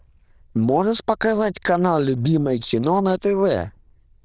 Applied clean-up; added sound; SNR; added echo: neural diffusion model UNIVERSE++.